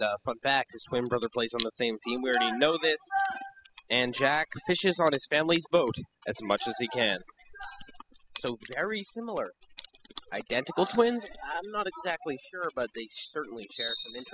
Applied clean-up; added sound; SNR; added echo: classical method spectral subtraction.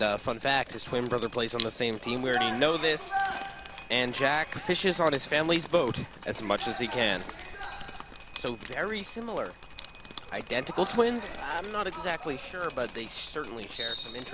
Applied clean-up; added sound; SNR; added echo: none; Drip; 15 dB; none.